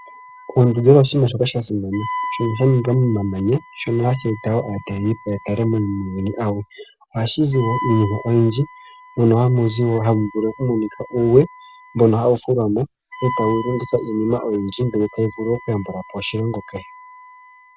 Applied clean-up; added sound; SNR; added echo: none; Wind instrument, woodwind instrument; 16 dB; none.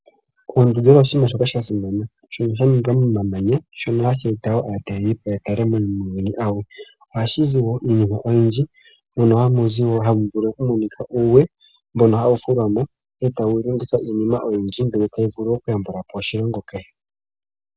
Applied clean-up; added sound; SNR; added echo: none; none; none; none.